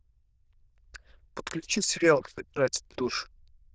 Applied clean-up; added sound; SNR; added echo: neural diffusion model UNIVERSE++.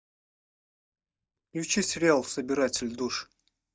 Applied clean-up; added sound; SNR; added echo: neural mask model DeepFilterNet 3.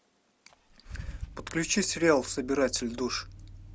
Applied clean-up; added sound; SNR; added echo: none; Idling / Engine starting / Car; 14 dB; none.